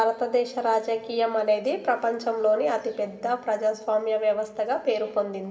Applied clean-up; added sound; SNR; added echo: none; none; none; reverberation time 1.1 s.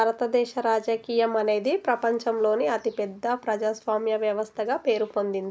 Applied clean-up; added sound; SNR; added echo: none; none; none; none.